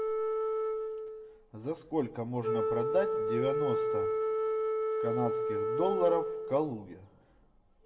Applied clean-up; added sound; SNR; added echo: none; Wind instrument, woodwind instrument; -3 dB; reverberation time 0.7 s.